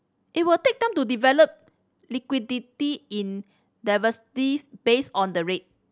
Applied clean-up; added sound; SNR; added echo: none; none; none; none.